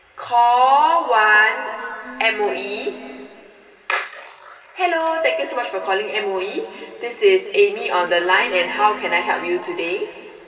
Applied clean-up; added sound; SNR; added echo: none; Wind instrument, woodwind instrument; 19 dB; reverberation time 2.8 s.